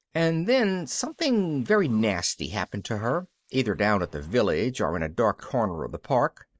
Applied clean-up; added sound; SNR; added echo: neural mask model Resemble Enhance denoiser.